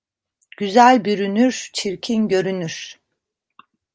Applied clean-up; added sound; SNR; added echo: none; none; none; none.